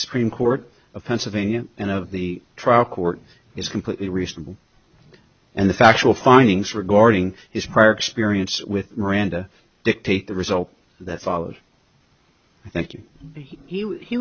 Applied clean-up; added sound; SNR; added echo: none; none; none; none.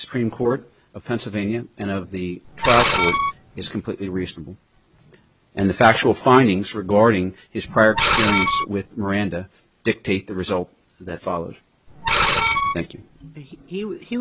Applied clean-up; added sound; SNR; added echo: none; Screech; -2 dB; none.